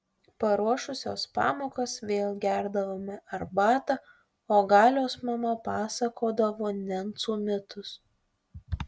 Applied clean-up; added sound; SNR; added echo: none; none; none; none.